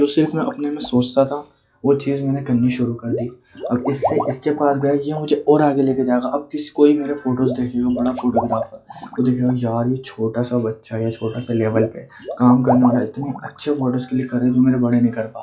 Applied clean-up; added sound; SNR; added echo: classical method log-MMSE.